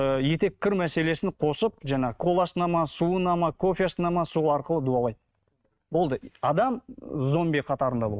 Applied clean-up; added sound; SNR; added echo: neural mask model RNNoise.